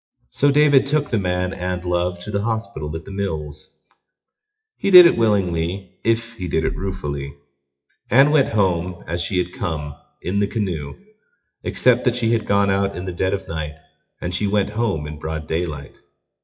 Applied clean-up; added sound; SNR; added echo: classical method WPE with log-MMSE.